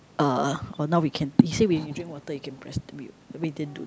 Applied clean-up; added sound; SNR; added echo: none; none; none; none.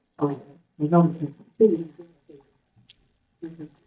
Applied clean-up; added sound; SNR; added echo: neural mask model DeepFilterNet 3.